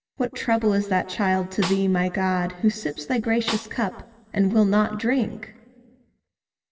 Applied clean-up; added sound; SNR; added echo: none; Snare drum; 12 dB; reverberation time 1.7 s.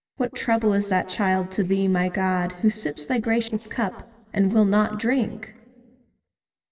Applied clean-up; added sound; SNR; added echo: neural separator model SepFormer DNS4.